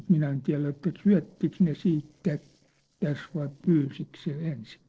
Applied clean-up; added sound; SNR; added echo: neural separator model SepFormer DNS4.